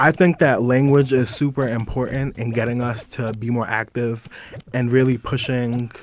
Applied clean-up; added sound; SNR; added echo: none; Scratching (performance technique); 19 dB; none.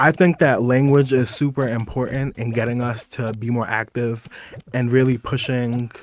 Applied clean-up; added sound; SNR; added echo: neural mask model RNNoise.